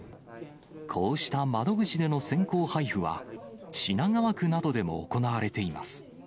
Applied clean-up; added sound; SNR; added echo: none; none; none; none.